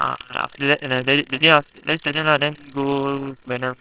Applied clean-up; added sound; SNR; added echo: neural separator model SepFormer WHAMR!.